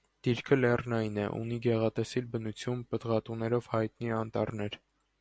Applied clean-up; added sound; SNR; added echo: none; none; none; none.